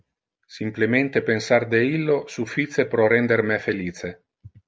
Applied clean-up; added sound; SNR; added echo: none; none; none; none.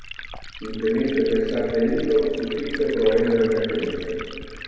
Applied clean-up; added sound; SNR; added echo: none; Liquid; 11 dB; reverberation time 2.2 s.